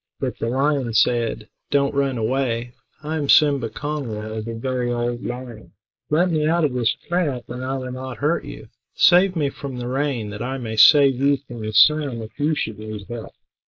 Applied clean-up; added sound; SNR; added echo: neural mask model Resemble Enhance denoiser.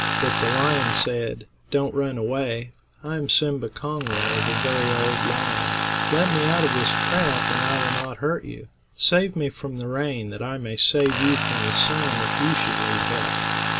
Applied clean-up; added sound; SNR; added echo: none; Tools; 0 dB; none.